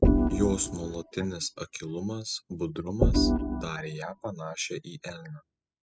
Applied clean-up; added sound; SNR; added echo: classical method spectral subtraction.